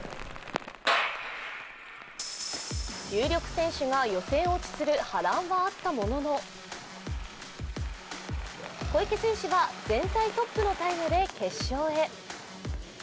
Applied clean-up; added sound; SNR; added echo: none; Burping, eructation; 17 dB; none.